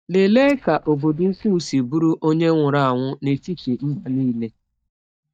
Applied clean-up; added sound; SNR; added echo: neural mask model DeepFilterNet 3.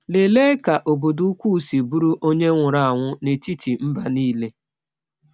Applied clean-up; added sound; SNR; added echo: none; none; none; none.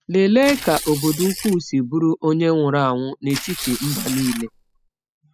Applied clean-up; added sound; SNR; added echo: classical method spectral subtraction.